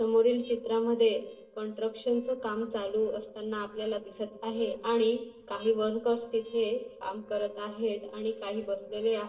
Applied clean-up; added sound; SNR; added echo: neural separator model SepFormer DNS4.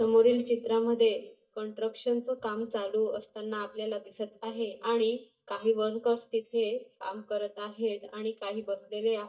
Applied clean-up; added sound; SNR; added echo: neural mask model DeepFilterNet 3.